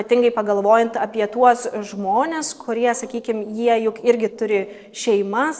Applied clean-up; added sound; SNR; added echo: neural separator model SepFormer DNS4.